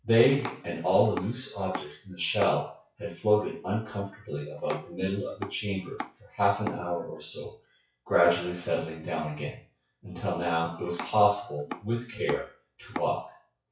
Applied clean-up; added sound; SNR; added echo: classical method WPE with log-MMSE.